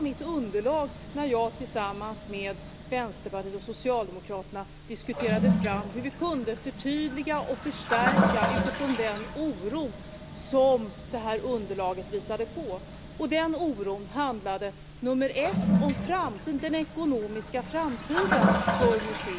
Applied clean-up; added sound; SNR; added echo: none; Toilet flush; 2 dB; none.